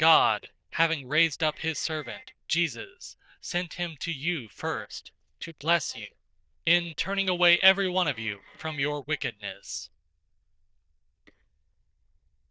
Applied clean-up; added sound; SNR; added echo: neural diffusion model UNIVERSE++.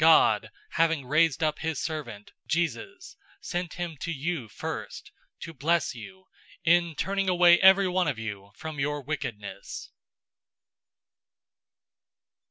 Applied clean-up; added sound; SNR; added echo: none; none; none; none.